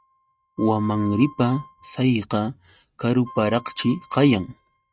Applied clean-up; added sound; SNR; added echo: neural mask model RNNoise.